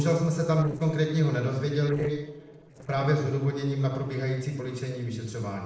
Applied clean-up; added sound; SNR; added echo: neural separator model SepFormer DNS4.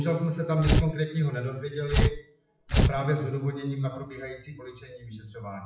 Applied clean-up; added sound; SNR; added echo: classical method WPE with log-MMSE.